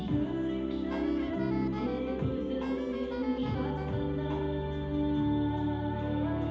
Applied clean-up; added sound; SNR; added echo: none; Wind instrument, woodwind instrument; 15 dB; reverberation time 0.8 s.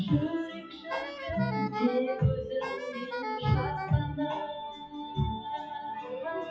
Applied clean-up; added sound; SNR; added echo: classical method WPE with log-MMSE.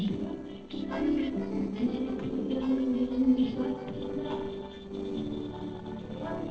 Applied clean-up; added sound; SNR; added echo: neural separator model SepFormer DNS4.